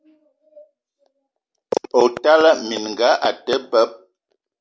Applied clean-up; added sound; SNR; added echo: none; none; none; none.